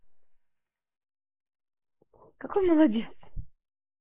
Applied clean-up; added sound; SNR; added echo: neural mask model Resemble Enhance denoiser.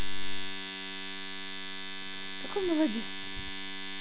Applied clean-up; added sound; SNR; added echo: none; Domestic sounds, home sounds; 7 dB; none.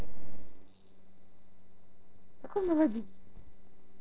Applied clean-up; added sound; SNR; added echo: neural separator model SepFormer DNS4.